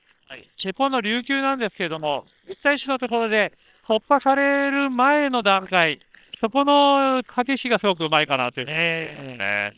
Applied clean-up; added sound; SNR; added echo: neural separator model SepFormer WHAM!.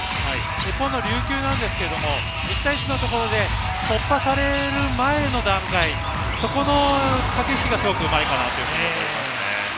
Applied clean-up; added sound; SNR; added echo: none; Car passing by / Traffic noise, roadway noise; 14 dB; none.